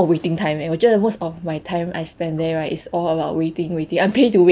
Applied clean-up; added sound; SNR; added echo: none; none; none; none.